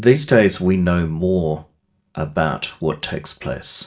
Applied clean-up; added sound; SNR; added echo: none; none; none; reverberation time 0.3 s.